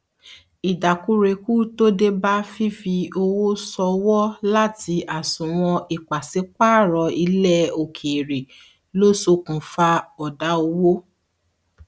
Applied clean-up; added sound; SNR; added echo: none; none; none; none.